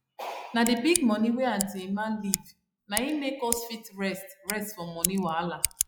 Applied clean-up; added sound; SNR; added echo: classical method log-MMSE.